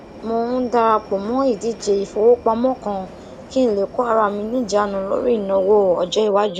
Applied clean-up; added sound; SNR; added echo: none; Subway, metro, underground; 19 dB; none.